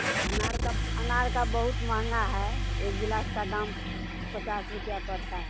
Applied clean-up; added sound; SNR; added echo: none; Engine starting / Car; -3 dB; none.